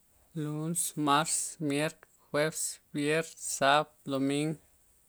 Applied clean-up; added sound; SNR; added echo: none; none; none; none.